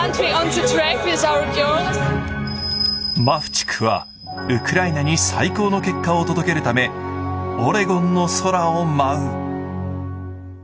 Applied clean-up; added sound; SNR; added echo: none; none; none; none.